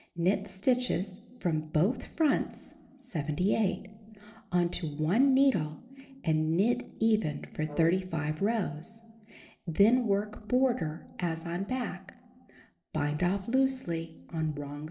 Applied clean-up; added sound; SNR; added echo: neural separator model SepFormer DNS4.